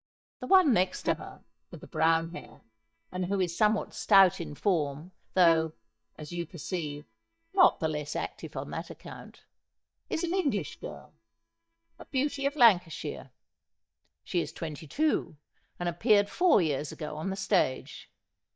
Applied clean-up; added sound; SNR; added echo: neural mask model DeepFilterNet 3.